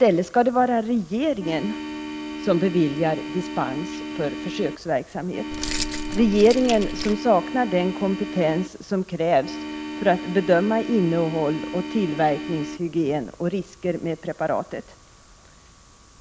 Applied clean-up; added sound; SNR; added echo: none; Organ + Keys jangling; 8 dB; none.